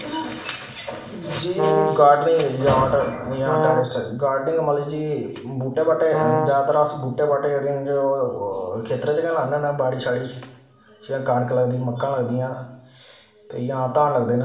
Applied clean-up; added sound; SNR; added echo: none; Brass instrument; 1 dB; reverberation time 0.7 s.